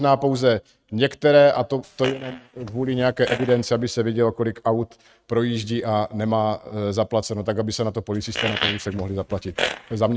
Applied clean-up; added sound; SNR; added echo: neural mask model RNNoise.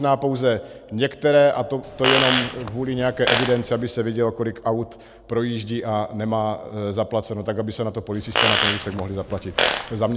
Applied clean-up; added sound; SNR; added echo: none; Fart; 1 dB; none.